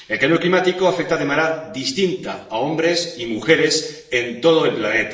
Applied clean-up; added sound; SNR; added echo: none; none; none; reverberation time 0.8 s.